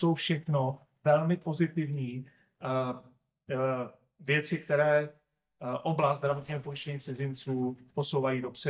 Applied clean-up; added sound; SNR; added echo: neural mask model DeepFilterNet 3.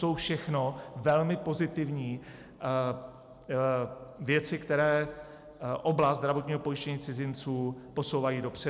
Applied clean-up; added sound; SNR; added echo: none; none; none; none.